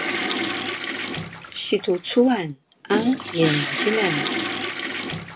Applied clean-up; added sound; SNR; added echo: none; Toilet flush / Water; 3 dB; none.